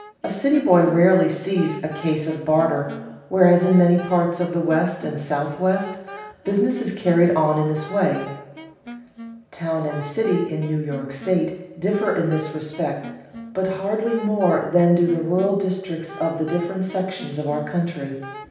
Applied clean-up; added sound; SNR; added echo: none; Wind instrument, woodwind instrument; 18 dB; reverberation time 0.9 s.